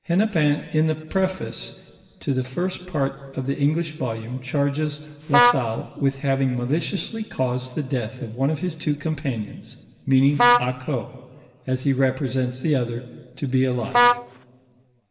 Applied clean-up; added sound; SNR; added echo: none; Vehicle horn, car horn, honking; 0 dB; reverberation time 2.5 s.